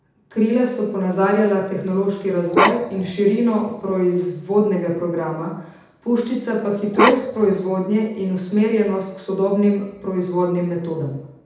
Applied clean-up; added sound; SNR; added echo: none; Bark; 0 dB; reverberation time 0.8 s.